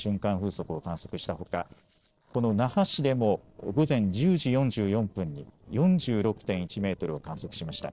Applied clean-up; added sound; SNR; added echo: neural separator model SepFormer DNS4.